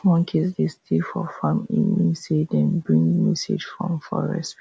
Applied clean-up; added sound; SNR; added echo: none; none; none; none.